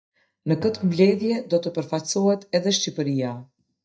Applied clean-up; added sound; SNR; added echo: neural mask model DeepFilterNet 3.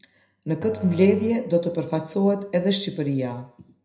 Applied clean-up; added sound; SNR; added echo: none; Musical instrument; 18 dB; reverberation time 0.5 s.